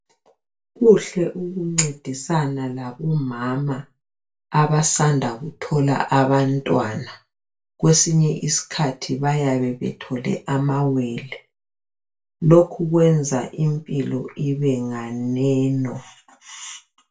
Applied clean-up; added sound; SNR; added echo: none; none; none; reverberation time 0.2 s.